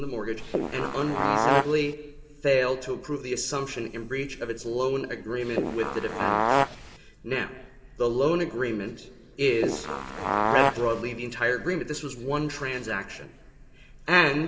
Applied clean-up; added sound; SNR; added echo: none; Fart; -2 dB; reverberation time 2.4 s.